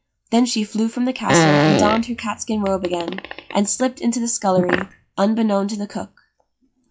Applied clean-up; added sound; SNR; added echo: classical method log-MMSE.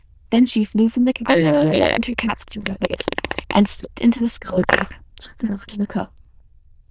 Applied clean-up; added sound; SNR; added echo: neural diffusion model UNIVERSE++.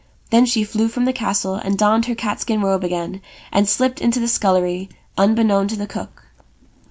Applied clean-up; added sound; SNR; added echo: none; none; none; none.